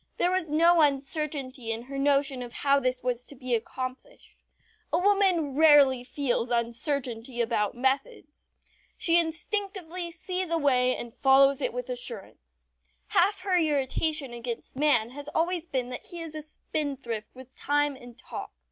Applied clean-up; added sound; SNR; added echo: none; none; none; none.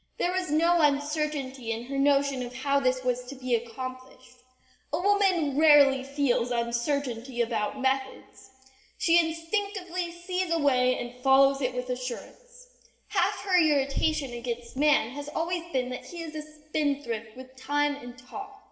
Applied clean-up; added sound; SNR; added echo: none; none; none; reverberation time 1.8 s.